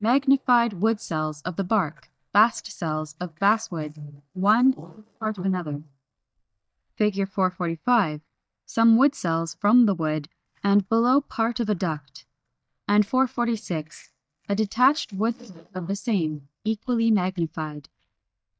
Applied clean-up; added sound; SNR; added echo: neural mask model DeepFilterNet 3.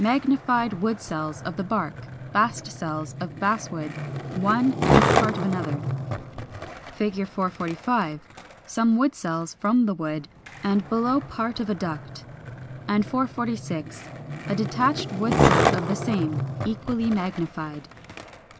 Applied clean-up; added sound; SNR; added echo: none; Skateboard; 3 dB; none.